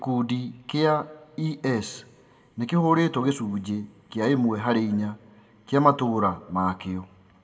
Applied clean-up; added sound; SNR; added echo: none; none; none; reverberation time 0.3 s.